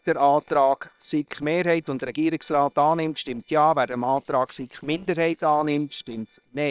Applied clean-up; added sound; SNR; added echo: neural separator model SepFormer WHAM!.